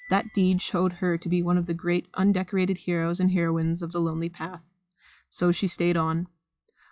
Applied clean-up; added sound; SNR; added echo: classical method log-MMSE.